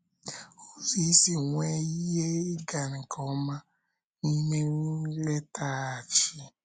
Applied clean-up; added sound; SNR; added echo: none; none; none; none.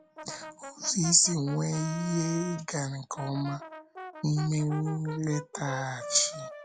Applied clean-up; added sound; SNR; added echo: none; Brass instrument; 13 dB; none.